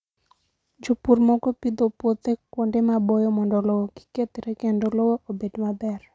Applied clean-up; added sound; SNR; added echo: none; none; none; none.